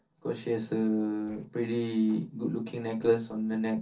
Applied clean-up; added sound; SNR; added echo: neural separator model SepFormer DNS4.